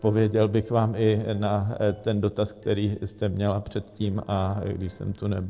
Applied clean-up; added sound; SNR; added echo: neural separator model SepFormer DNS4.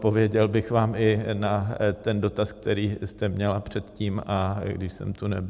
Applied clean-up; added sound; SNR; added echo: none; none; none; none.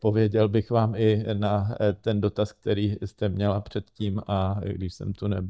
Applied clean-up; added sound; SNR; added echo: neural mask model DeepFilterNet 3.